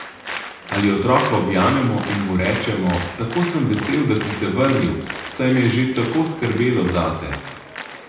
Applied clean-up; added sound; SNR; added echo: none; Applause; 11 dB; reverberation time 0.8 s.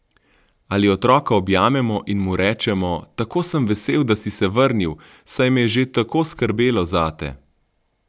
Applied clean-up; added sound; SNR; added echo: none; none; none; none.